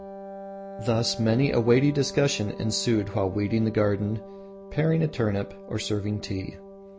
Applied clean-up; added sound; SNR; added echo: none; Wind instrument, woodwind instrument; 15 dB; none.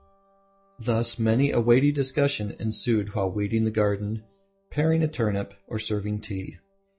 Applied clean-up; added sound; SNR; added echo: classical method log-MMSE.